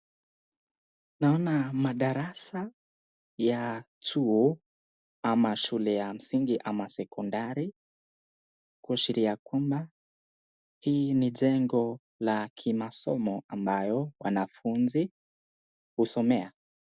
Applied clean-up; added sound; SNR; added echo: none; none; none; none.